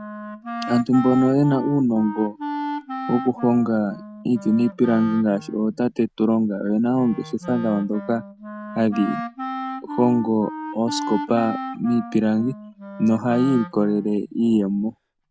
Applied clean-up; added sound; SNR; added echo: none; Wind instrument, woodwind instrument; 11 dB; none.